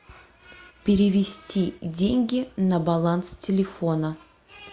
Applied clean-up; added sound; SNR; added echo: none; none; none; none.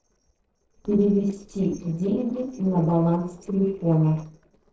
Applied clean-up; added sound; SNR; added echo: neural separator model SepFormer DNS4.